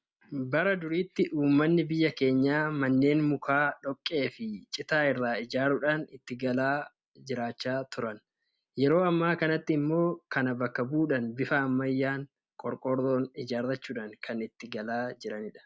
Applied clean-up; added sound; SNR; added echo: none; none; none; none.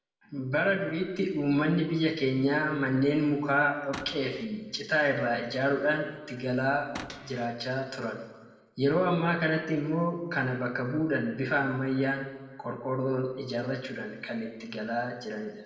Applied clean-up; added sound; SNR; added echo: none; Cupboard open or close / Door; 14 dB; reverberation time 1.1 s.